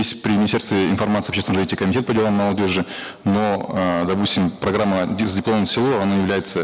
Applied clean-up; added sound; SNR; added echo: none; none; none; none.